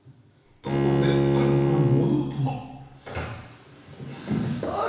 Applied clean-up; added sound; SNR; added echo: none; Bowed string instrument; -5 dB; reverberation time 1.1 s.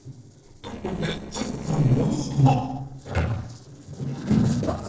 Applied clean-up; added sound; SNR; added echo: neural separator model SepFormer DNS4.